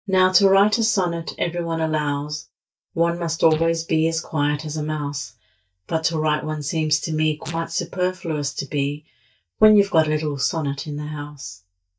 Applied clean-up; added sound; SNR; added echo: neural mask model DeepFilterNet 3.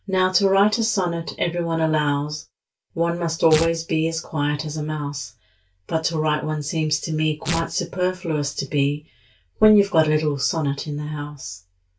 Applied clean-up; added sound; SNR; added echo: none; Tearing; 13 dB; reverberation time 0.2 s.